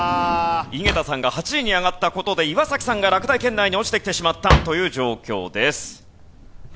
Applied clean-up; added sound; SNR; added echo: none; Drawer open or close; 7 dB; none.